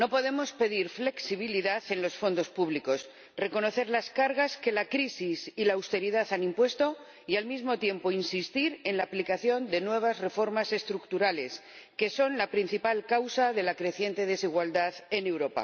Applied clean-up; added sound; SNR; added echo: none; none; none; none.